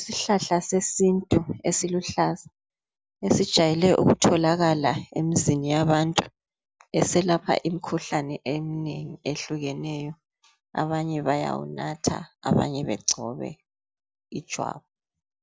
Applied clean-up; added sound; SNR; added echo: none; none; none; none.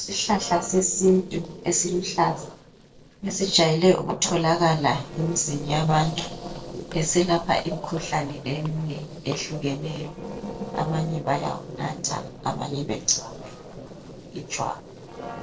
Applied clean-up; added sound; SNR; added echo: neural separator model SepFormer DNS4.